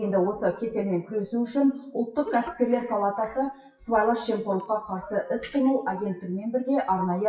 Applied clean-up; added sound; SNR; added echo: classical method WPE with log-MMSE.